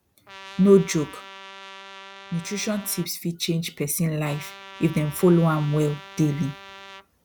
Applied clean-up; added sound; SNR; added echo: none; Trumpet; 18 dB; none.